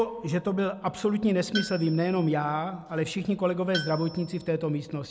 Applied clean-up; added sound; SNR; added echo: none; Tools; 10 dB; none.